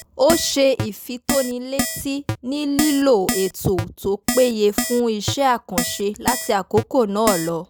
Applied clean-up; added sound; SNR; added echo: none; Keyboard (musical); 7 dB; none.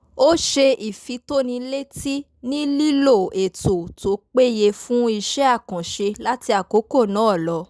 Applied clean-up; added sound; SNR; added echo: none; none; none; none.